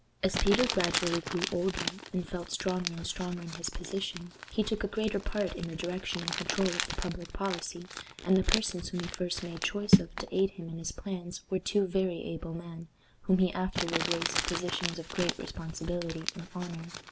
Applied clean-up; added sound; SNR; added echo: none; Crumpling, crinkling; 4 dB; none.